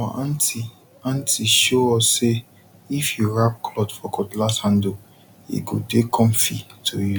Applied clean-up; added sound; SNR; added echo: none; none; none; none.